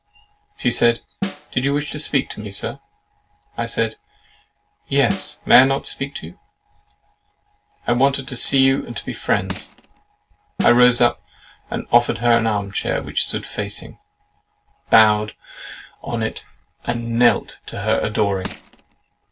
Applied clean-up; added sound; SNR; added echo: none; Snare drum + Crushing; 12 dB; none.